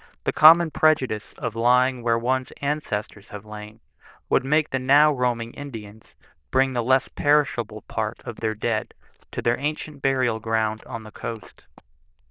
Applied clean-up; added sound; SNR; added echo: neural diffusion model UNIVERSE++.